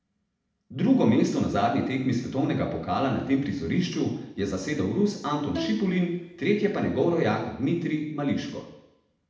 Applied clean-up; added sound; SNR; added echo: none; Bowed string instrument; 11 dB; reverberation time 0.8 s.